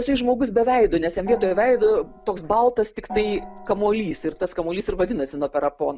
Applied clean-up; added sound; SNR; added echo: none; Gong; 15 dB; none.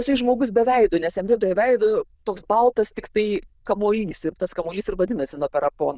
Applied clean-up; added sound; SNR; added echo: neural diffusion model UNIVERSE++.